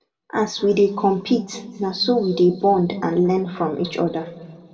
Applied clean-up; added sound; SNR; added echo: none; none; none; reverberation time 1.8 s.